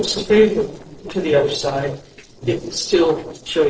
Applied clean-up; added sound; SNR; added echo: neural separator model SepFormer DNS4.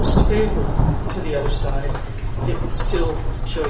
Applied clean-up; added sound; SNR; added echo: none; Rain / Thunderstorm; 1 dB; reverberation time 0.4 s.